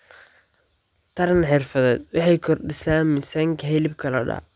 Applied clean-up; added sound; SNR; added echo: none; none; none; none.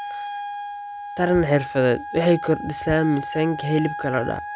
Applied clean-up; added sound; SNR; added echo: none; Wind instrument, woodwind instrument; 9 dB; none.